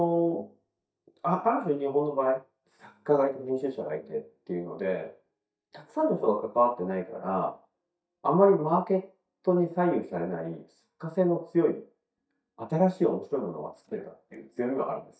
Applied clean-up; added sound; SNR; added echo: neural mask model DeepFilterNet 3.